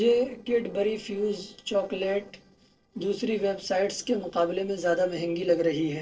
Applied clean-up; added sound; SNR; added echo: neural separator model SepFormer DNS4.